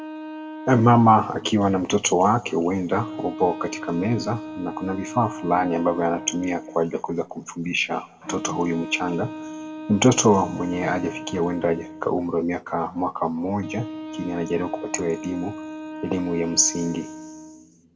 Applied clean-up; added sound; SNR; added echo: none; Wind instrument, woodwind instrument; 13 dB; reverberation time 1.8 s.